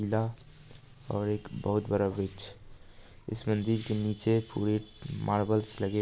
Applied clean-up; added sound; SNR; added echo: none; none; none; none.